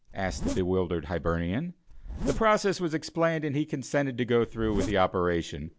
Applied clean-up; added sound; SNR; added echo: none; Zipper (clothing); 9 dB; none.